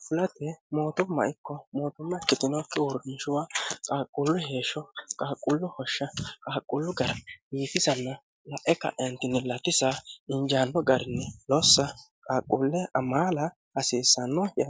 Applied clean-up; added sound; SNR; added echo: none; none; none; none.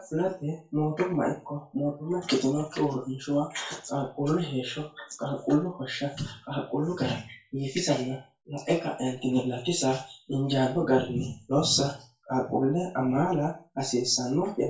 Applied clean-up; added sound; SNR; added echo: none; none; none; reverberation time 0.3 s.